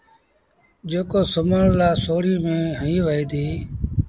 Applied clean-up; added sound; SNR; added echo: none; none; none; none.